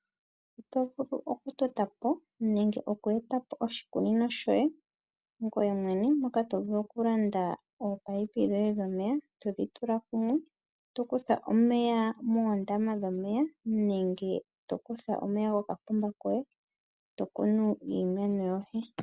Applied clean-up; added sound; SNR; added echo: none; none; none; none.